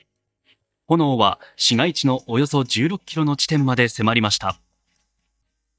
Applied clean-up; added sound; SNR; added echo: neural mask model DeepFilterNet 3.